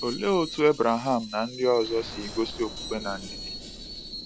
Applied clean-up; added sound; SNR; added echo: none; Screech + Explosion; 12 dB; none.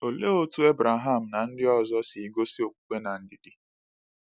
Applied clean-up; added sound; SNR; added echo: none; none; none; none.